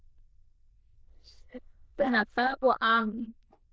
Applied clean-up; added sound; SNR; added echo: neural diffusion model UNIVERSE++.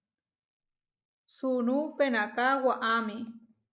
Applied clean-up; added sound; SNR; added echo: neural mask model Resemble Enhance denoiser.